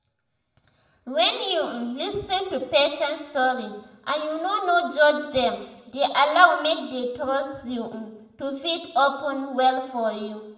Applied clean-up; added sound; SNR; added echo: none; none; none; reverberation time 0.7 s.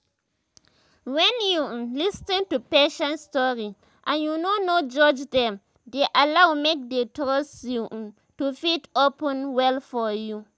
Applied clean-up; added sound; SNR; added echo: none; none; none; none.